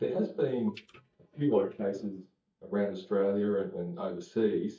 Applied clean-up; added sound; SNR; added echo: neural mask model DeepFilterNet 3.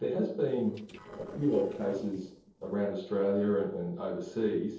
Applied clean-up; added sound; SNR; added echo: neural separator model SepFormer DNS4.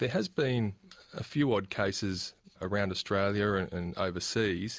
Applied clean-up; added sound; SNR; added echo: none; none; none; none.